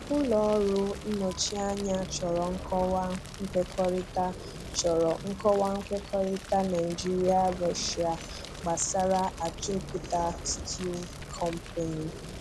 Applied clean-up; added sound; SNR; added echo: none; Fire; 11 dB; none.